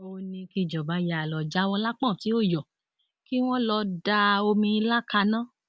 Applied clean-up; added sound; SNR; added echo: none; none; none; none.